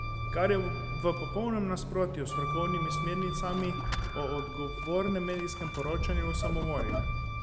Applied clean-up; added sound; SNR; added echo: none; Wind instrument, woodwind instrument + Squeak / Accelerating, revving, vroom / Vehicle; 0 dB; none.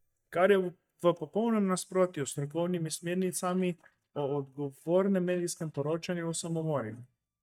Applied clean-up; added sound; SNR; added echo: neural mask model DeepFilterNet 3.